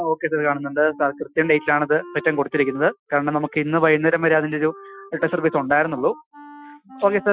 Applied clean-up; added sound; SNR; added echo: classical method Wiener filter.